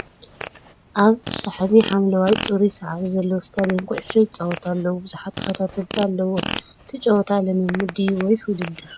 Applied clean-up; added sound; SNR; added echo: none; Fart; 13 dB; none.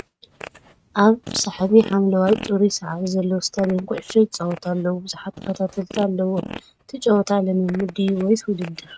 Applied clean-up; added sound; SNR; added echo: neural mask model RNNoise.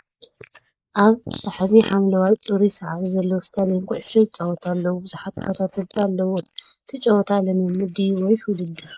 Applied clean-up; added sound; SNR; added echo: neural mask model Resemble Enhance denoiser.